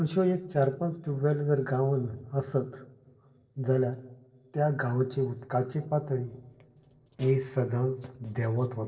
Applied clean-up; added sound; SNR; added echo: neural separator model SepFormer DNS4.